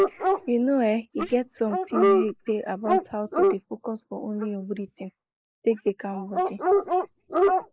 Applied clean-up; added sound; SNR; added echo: neural mask model Resemble Enhance denoiser.